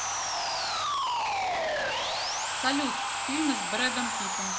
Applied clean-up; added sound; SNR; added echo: none; Sawing; -5 dB; none.